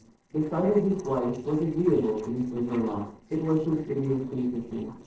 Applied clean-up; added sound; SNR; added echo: neural separator model SepFormer DNS4.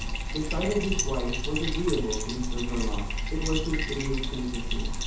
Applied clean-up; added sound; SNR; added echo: none; Bathtub (filling or washing); -2 dB; reverberation time 0.8 s.